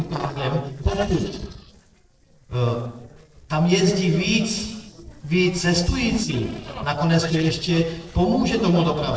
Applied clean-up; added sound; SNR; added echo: neural separator model SepFormer DNS4.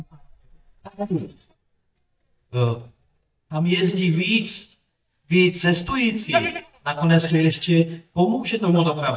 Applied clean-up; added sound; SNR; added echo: neural mask model DeepFilterNet 3.